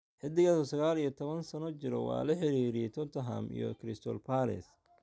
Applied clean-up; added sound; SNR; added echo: none; none; none; none.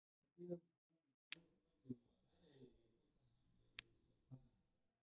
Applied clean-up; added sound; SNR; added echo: neural mask model DeepFilterNet 3.